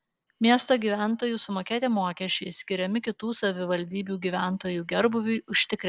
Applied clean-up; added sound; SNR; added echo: neural separator model SepFormer DNS4.